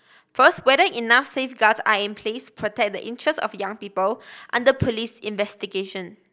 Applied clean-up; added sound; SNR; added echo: none; none; none; none.